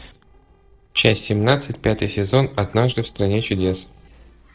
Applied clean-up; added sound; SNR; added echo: neural separator model SepFormer DNS4.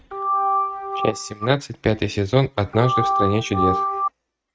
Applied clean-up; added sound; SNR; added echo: neural mask model RNNoise.